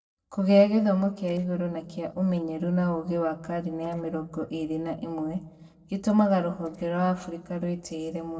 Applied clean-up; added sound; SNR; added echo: neural separator model SepFormer DNS4.